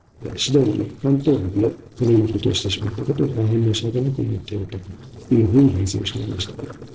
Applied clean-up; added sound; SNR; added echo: neural separator model SepFormer DNS4.